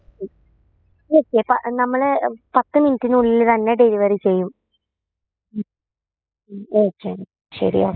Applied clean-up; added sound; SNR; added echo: classical method spectral subtraction.